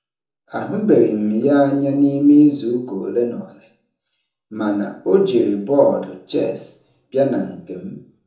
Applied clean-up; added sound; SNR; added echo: none; none; none; reverberation time 0.6 s.